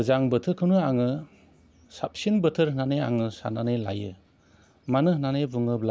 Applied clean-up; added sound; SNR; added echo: none; none; none; none.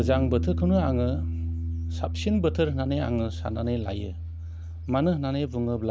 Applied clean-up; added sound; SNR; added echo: none; Piano; 3 dB; none.